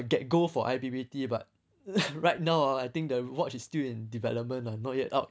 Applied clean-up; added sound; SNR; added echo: none; none; none; none.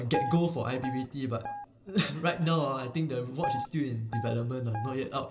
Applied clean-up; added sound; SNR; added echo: none; Guitar; 7 dB; reverberation time 1.4 s.